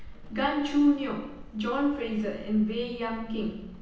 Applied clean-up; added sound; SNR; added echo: none; Rain; 15 dB; reverberation time 0.9 s.